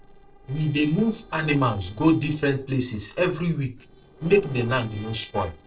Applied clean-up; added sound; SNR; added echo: neural separator model SepFormer DNS4.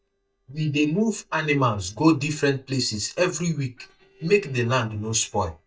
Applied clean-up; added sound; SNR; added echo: neural mask model DeepFilterNet 3.